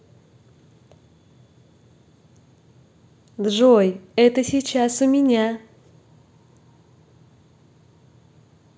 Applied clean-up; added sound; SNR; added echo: none; none; none; none.